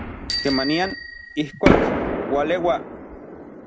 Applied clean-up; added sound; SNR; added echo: none; Fireworks + Bicycle bell; -1 dB; none.